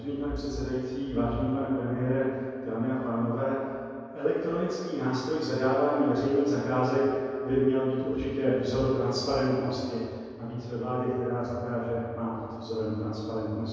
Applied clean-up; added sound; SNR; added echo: none; none; none; reverberation time 2.2 s.